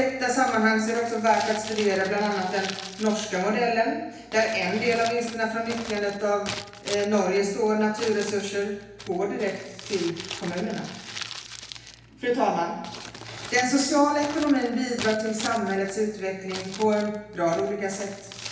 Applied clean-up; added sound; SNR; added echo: none; Crumpling, crinkling; 14 dB; reverberation time 0.9 s.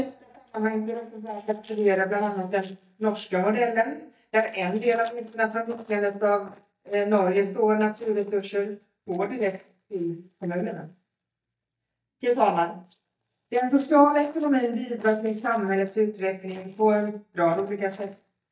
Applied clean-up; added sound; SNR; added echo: neural mask model DeepFilterNet 3.